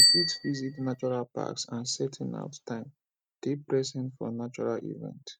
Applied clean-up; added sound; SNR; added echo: neural mask model RNNoise.